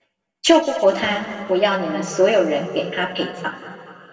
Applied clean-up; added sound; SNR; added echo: none; none; none; reverberation time 2.1 s.